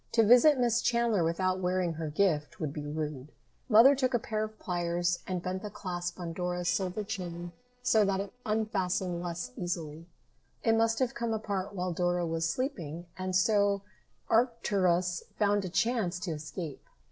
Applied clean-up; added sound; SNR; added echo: neural separator model SepFormer DNS4.